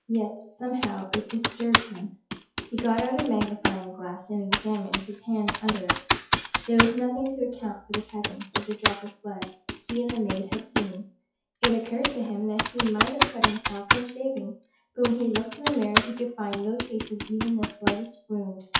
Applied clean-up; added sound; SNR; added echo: classical method WPE with log-MMSE.